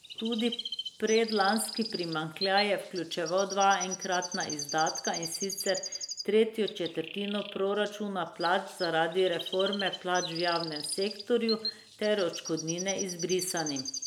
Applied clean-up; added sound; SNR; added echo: none; Chirp, tweet; 9 dB; none.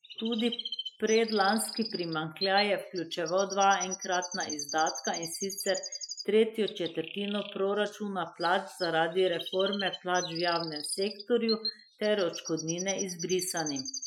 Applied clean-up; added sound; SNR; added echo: classical method Wiener filter.